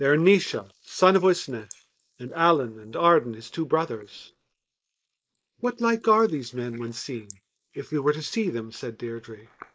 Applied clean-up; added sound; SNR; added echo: neural mask model Resemble Enhance denoiser.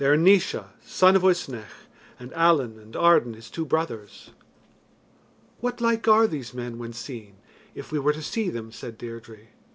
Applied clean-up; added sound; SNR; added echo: none; none; none; none.